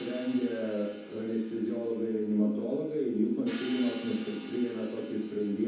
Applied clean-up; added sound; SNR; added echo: none; Hi-hat; 19 dB; reverberation time 0.9 s.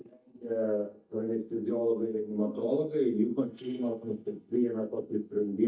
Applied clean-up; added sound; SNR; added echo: neural mask model DeepFilterNet 3.